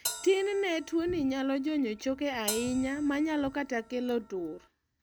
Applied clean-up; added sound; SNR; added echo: none; Bell; 13 dB; none.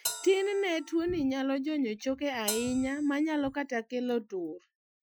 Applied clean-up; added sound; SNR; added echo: classical method Wiener filter.